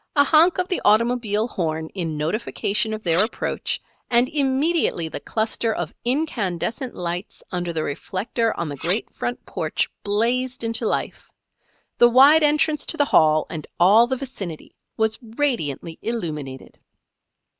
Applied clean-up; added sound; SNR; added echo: none; Cutlery, silverware; 11 dB; none.